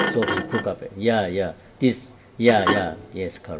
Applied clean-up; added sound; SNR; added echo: none; Thump, thud; 6 dB; reverberation time 1.4 s.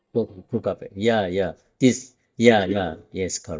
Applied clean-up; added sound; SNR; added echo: neural mask model DeepFilterNet 3.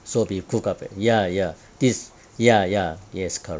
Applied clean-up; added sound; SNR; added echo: none; none; none; none.